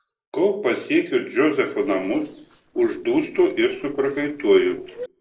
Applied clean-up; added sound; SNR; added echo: neural separator model SepFormer DNS4.